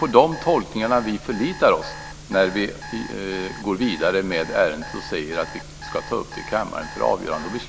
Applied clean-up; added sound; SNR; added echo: none; Alarm; 16 dB; none.